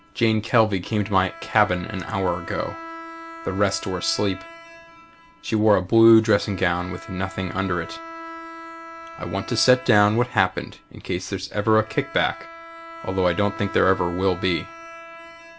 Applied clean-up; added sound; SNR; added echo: none; Bowed string instrument; 16 dB; none.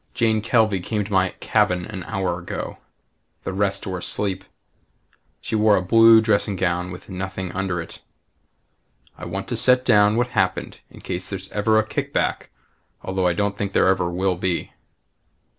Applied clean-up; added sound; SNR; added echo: none; none; none; none.